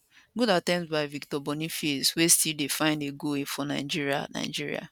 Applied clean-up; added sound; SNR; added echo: none; none; none; none.